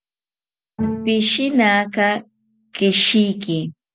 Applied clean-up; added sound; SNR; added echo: none; Bowed string instrument; 11 dB; none.